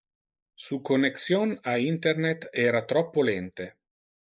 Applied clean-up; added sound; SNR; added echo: neural mask model Resemble Enhance denoiser.